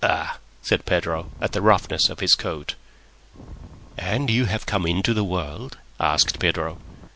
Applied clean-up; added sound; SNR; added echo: none; Wind; 17 dB; none.